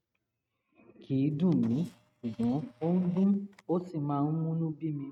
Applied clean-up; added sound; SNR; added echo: neural mask model RNNoise.